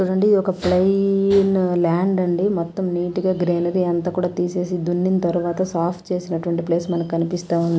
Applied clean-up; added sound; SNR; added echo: none; none; none; none.